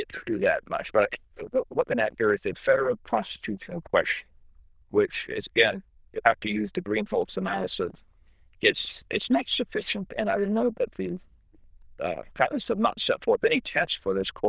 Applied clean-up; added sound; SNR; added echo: neural diffusion model UNIVERSE++.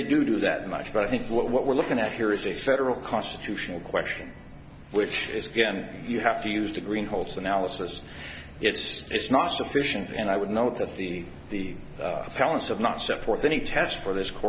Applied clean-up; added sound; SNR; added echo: none; none; none; none.